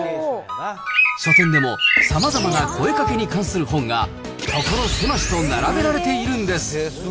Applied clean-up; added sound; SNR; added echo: none; Bird; -2 dB; none.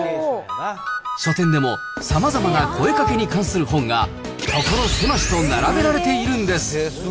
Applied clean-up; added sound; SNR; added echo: none; none; none; none.